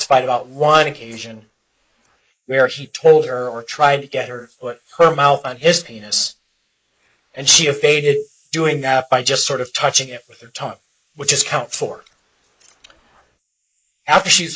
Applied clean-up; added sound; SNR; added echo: neural mask model Resemble Enhance denoiser.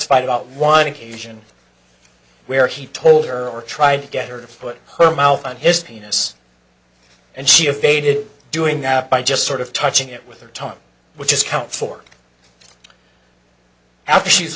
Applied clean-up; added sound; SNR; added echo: none; none; none; none.